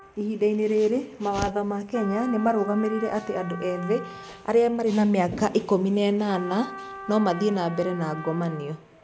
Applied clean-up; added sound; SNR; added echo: none; Trumpet; 16 dB; none.